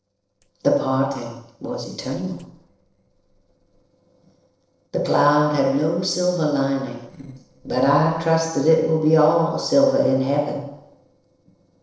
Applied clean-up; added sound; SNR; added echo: neural separator model SepFormer DNS4.